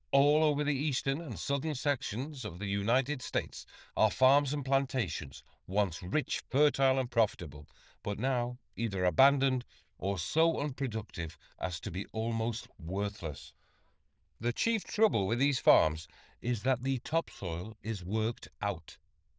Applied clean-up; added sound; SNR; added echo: neural diffusion model UNIVERSE++.